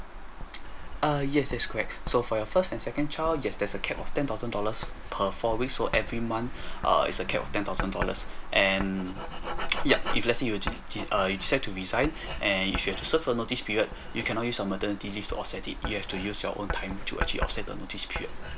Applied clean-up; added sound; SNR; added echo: none; Writing; 4 dB; none.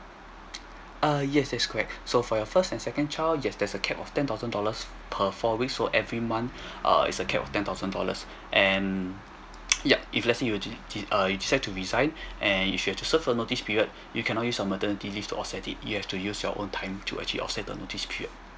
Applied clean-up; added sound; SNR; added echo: none; none; none; none.